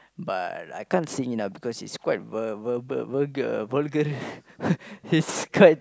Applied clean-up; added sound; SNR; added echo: none; none; none; none.